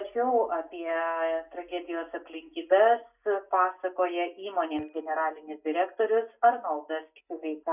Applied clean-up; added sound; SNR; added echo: neural mask model DeepFilterNet 3.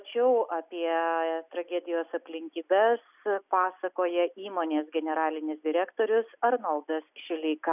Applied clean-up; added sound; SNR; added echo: none; none; none; none.